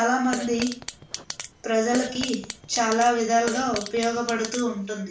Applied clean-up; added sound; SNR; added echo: none; Fart; 11 dB; reverberation time 0.4 s.